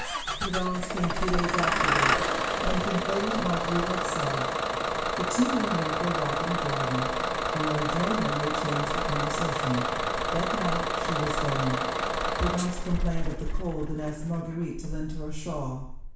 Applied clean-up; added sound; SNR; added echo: none; Engine starting / Bus; -3 dB; reverberation time 0.7 s.